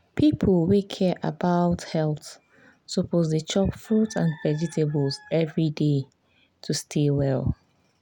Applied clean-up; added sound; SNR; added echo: none; none; none; none.